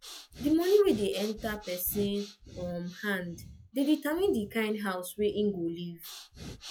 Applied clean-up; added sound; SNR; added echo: classical method log-MMSE.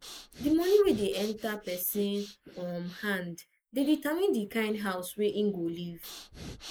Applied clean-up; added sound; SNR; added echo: neural mask model Resemble Enhance denoiser.